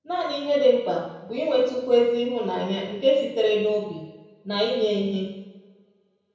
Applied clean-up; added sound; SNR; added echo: none; none; none; reverberation time 0.9 s.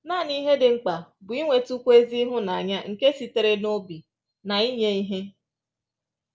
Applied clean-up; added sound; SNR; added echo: none; none; none; none.